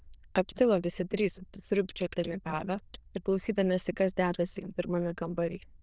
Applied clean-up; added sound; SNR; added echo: neural diffusion model UNIVERSE++.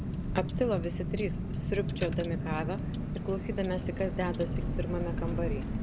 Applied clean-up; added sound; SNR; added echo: none; Car; -1 dB; none.